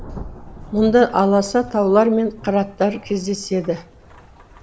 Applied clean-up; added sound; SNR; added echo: none; Rain / Thunderstorm; 18 dB; none.